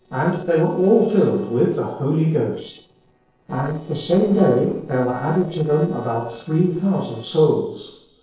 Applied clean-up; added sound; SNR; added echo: neural separator model SepFormer DNS4.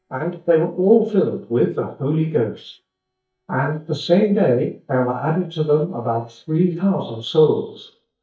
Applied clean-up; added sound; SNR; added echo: neural mask model DeepFilterNet 3.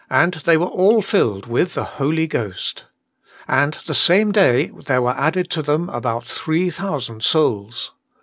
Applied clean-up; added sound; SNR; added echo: none; none; none; none.